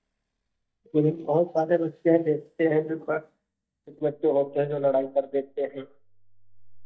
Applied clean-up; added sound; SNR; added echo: neural mask model DeepFilterNet 3.